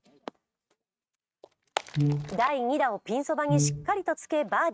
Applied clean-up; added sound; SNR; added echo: neural mask model RNNoise.